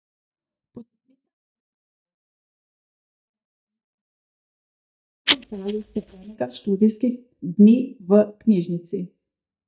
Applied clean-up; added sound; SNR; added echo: neural mask model DeepFilterNet 3.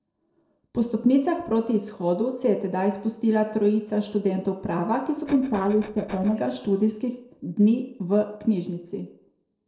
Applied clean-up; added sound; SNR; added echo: neural separator model SepFormer DNS4.